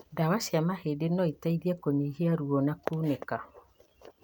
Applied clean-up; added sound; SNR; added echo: none; none; none; none.